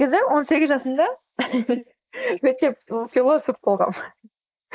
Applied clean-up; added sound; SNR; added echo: neural mask model Resemble Enhance denoiser.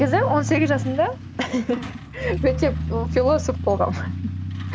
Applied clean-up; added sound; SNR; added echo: none; Truck; 5 dB; none.